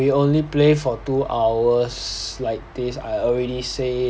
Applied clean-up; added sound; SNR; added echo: none; none; none; none.